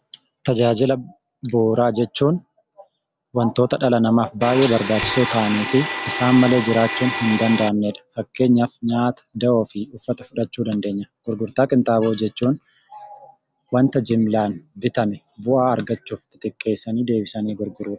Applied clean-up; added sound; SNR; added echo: none; Domestic sounds, home sounds; 5 dB; none.